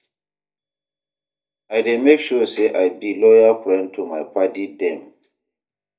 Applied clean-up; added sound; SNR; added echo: none; none; none; reverberation time 0.3 s.